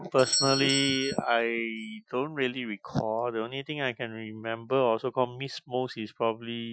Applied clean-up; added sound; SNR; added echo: classical method Wiener filter.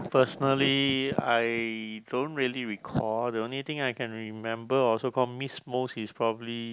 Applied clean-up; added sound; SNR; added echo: none; none; none; none.